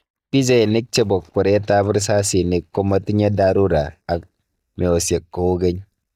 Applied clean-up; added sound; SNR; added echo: neural mask model DeepFilterNet 3.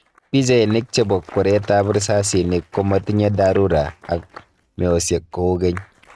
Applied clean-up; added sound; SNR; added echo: neural mask model RNNoise.